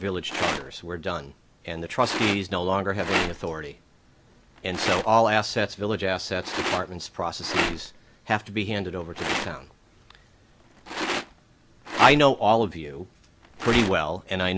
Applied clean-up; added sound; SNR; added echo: none; Rattle; 7 dB; none.